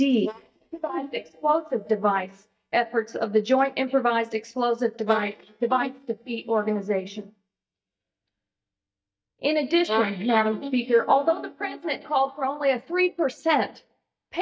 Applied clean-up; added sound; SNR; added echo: neural mask model DeepFilterNet 3.